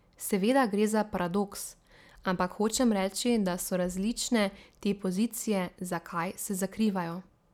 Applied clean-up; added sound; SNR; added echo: none; none; none; none.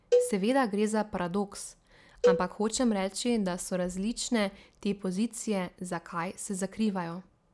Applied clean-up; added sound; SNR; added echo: none; Cowbell; 1 dB; none.